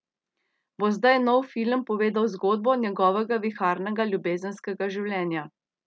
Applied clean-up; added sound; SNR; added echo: none; none; none; none.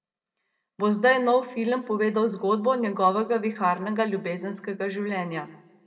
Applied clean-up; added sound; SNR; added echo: none; none; none; reverberation time 1.4 s.